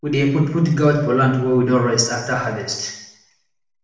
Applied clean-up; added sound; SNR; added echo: none; none; none; reverberation time 0.9 s.